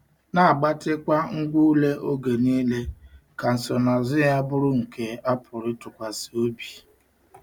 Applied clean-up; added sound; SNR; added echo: none; none; none; none.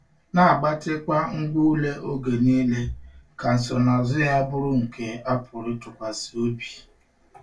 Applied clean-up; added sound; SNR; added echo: none; none; none; reverberation time 0.2 s.